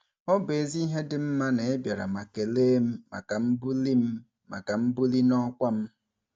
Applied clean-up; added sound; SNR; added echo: none; none; none; none.